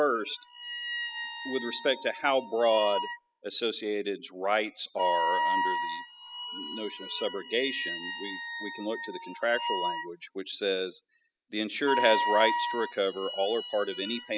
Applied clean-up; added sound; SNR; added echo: classical method spectral subtraction.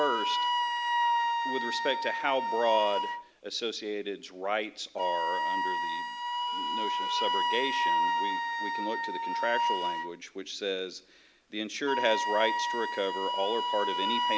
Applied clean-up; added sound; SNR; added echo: none; Wind instrument, woodwind instrument; -3 dB; none.